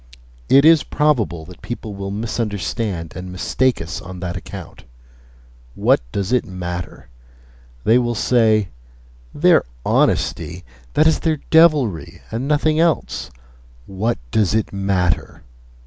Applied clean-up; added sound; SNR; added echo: none; none; none; none.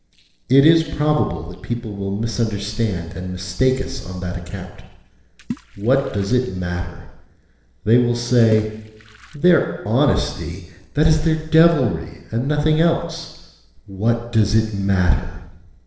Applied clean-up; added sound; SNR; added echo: neural separator model SepFormer DNS4.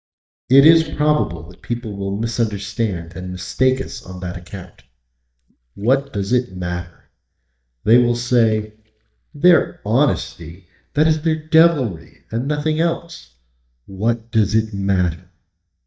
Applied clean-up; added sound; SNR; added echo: neural mask model DeepFilterNet 3.